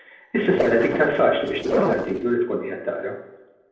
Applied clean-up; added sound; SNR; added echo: neural separator model SepFormer DNS4.